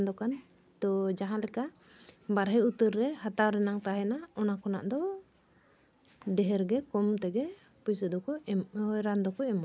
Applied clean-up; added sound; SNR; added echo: none; none; none; none.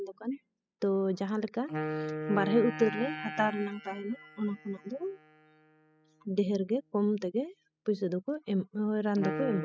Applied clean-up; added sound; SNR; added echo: classical method spectral subtraction.